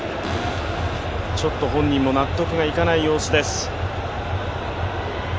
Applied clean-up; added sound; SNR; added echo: none; Cupboard open or close; 18 dB; none.